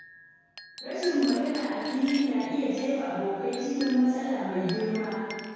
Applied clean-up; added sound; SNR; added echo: none; Chink, clink; 16 dB; reverberation time 2.0 s.